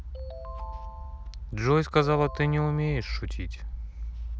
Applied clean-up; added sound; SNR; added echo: none; Ringtone; 18 dB; none.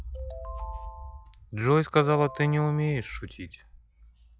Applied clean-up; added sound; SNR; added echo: classical method log-MMSE.